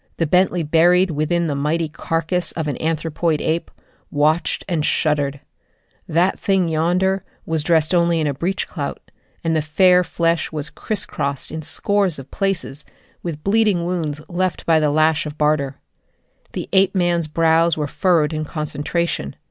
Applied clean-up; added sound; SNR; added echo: none; none; none; none.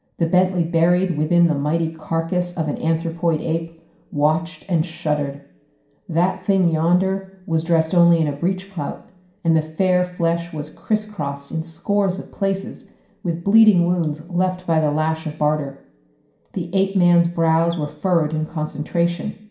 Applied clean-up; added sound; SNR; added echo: none; none; none; reverberation time 0.5 s.